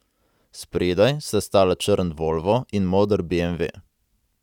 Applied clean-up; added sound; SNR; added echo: none; none; none; none.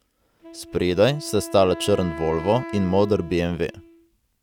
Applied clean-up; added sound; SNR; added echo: none; Wind instrument, woodwind instrument; 14 dB; none.